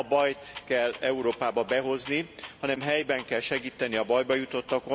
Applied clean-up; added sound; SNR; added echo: none; Clock; 19 dB; none.